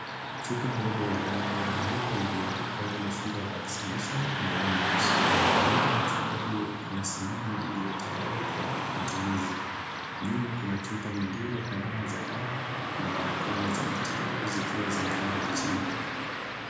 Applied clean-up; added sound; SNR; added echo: none; Car passing by / Traffic noise, roadway noise; -3 dB; reverberation time 0.9 s.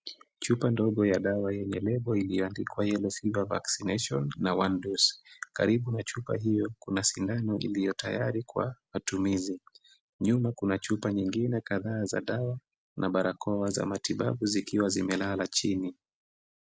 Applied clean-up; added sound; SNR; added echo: none; none; none; none.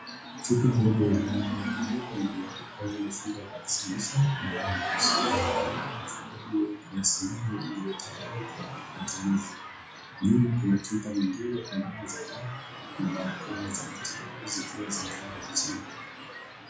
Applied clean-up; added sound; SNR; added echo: classical method WPE with log-MMSE.